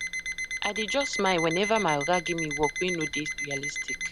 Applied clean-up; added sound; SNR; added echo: none; Alarm; 4 dB; none.